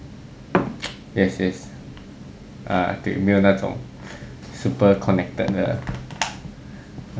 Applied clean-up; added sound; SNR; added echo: none; none; none; none.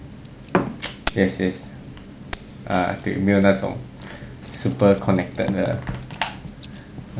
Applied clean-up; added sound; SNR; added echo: none; Keys jangling; 15 dB; none.